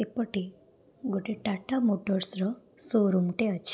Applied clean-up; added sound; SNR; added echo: none; none; none; none.